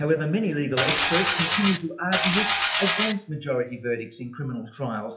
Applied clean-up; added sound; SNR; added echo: classical method WPE with log-MMSE.